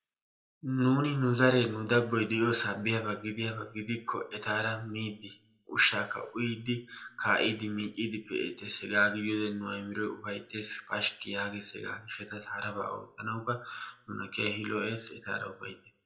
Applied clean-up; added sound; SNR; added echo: none; none; none; reverberation time 0.3 s.